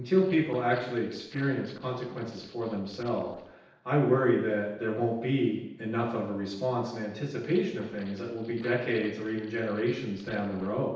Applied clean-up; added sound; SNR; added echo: neural separator model SepFormer DNS4.